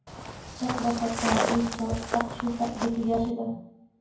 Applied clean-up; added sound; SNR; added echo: none; Walk, footsteps; 2 dB; reverberation time 0.9 s.